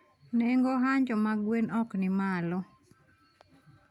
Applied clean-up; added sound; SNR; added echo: none; none; none; none.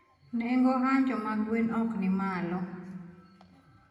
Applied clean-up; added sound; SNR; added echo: none; none; none; reverberation time 1.8 s.